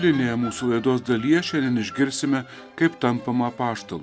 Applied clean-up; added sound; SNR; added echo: none; none; none; none.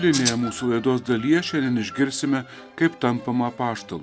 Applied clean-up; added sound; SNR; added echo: none; Rattle (instrument); 5 dB; none.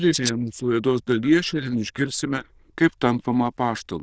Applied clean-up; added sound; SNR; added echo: neural diffusion model UNIVERSE++.